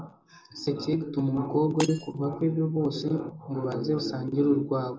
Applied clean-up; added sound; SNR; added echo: none; Shatter; 17 dB; reverberation time 0.2 s.